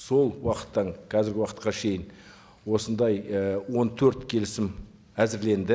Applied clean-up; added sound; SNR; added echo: none; none; none; none.